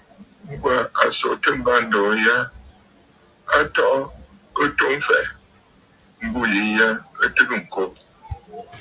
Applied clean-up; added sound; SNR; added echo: none; none; none; none.